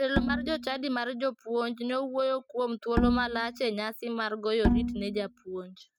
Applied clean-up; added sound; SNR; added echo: neural mask model RNNoise.